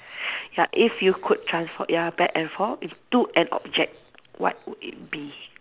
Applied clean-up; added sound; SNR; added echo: none; none; none; none.